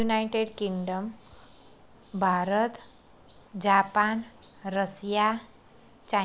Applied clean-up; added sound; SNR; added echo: none; none; none; none.